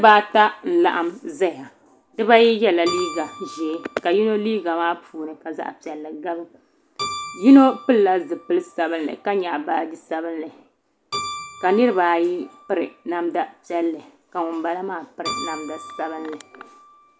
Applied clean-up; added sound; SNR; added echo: none; Keyboard (musical); 16 dB; none.